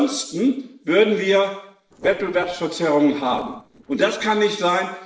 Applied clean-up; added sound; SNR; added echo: neural separator model SepFormer DNS4.